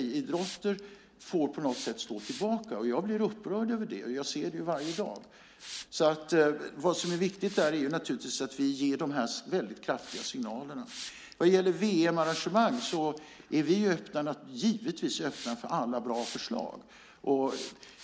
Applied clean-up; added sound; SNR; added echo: none; Hiss; 19 dB; none.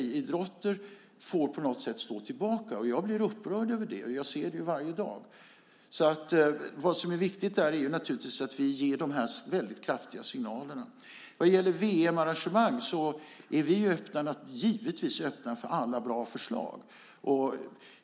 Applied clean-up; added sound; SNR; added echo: none; none; none; none.